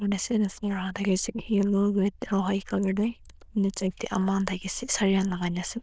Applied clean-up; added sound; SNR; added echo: neural diffusion model UNIVERSE++.